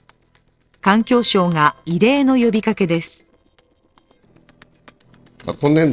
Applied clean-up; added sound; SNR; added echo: neural separator model SepFormer DNS4.